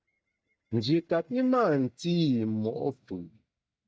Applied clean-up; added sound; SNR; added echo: neural mask model DeepFilterNet 3.